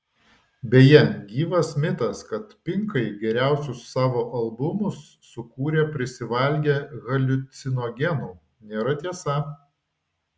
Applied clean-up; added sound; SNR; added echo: none; none; none; none.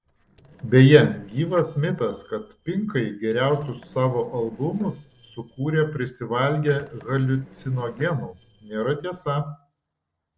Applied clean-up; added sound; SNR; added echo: neural separator model SepFormer DNS4.